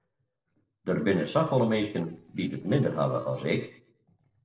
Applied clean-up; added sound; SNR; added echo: neural separator model SepFormer DNS4.